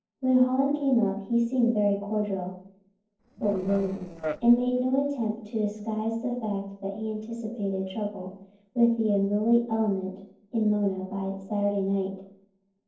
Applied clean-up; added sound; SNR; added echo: neural separator model SepFormer DNS4.